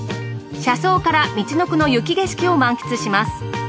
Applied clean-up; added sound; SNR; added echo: none; none; none; none.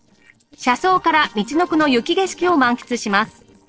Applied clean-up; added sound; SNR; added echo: neural separator model SepFormer DNS4.